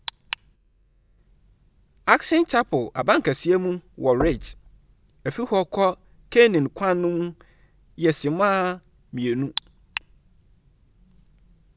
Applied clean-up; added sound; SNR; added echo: none; Knock / Wood; 12 dB; none.